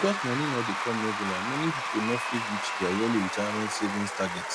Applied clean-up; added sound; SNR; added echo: none; Applause / Crowd / Cheering; 1 dB; none.